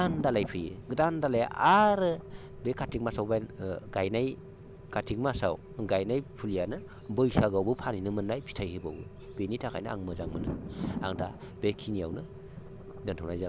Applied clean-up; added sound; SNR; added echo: none; Rain + Thunder; 11 dB; none.